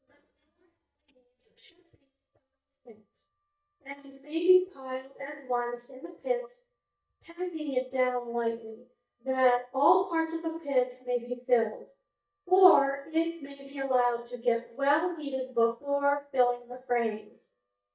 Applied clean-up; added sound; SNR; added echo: neural mask model DeepFilterNet 3.